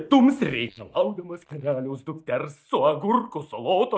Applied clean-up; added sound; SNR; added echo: neural mask model DeepFilterNet 3.